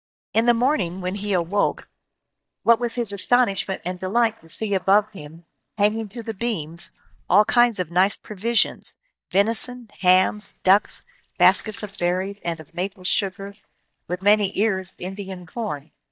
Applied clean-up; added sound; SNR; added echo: neural mask model DeepFilterNet 3.